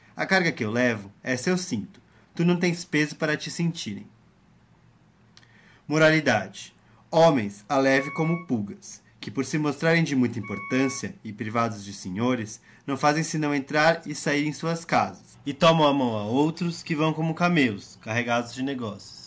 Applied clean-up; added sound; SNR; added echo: none; Wind instrument, woodwind instrument; 15 dB; none.